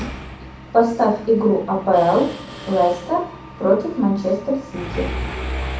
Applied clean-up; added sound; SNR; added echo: none; Mechanisms; 11 dB; reverberation time 0.6 s.